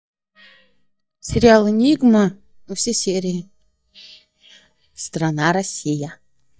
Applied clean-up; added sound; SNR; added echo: neural mask model DeepFilterNet 3.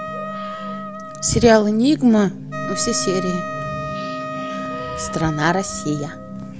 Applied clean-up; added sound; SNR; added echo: none; Wind instrument, woodwind instrument; 9 dB; none.